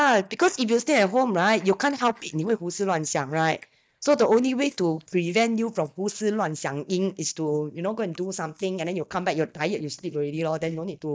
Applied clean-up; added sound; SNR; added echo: neural mask model DeepFilterNet 3.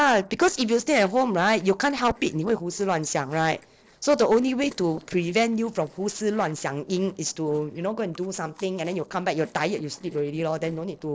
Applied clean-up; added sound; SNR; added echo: neural separator model SepFormer DNS4.